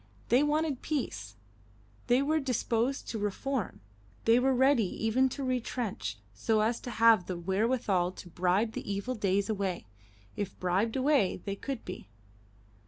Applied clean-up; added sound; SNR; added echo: none; none; none; none.